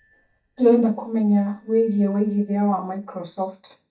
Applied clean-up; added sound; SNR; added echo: neural mask model DeepFilterNet 3.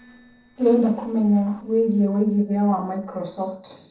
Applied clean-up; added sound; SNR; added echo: neural separator model SepFormer DNS4.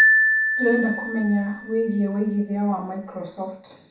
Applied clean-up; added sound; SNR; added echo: none; Marimba, xylophone; 0 dB; reverberation time 0.7 s.